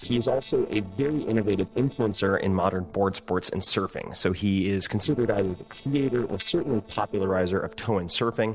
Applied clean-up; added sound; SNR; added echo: neural separator model SepFormer DNS4.